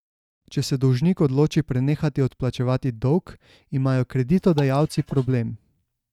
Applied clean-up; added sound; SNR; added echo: neural mask model RNNoise.